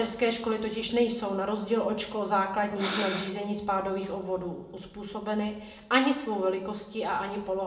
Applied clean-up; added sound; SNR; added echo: none; Breathing; 6 dB; reverberation time 0.7 s.